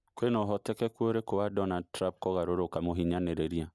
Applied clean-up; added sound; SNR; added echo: neural mask model DeepFilterNet 3.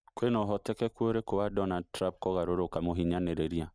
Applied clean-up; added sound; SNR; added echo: neural mask model RNNoise.